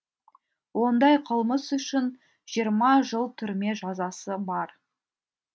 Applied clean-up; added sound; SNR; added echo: none; none; none; none.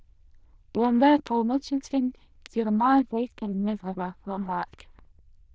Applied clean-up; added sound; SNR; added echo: neural diffusion model UNIVERSE++.